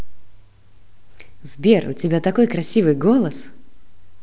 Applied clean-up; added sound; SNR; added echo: none; none; none; none.